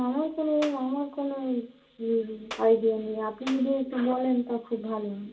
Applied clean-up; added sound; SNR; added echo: none; Clapping; 15 dB; reverberation time 0.2 s.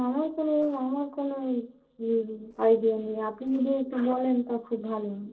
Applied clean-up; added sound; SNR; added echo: neural separator model SepFormer DNS4.